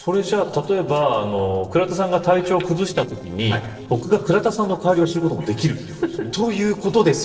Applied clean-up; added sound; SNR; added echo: neural separator model SepFormer DNS4.